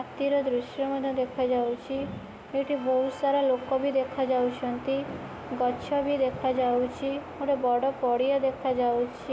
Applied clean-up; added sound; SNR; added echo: none; none; none; none.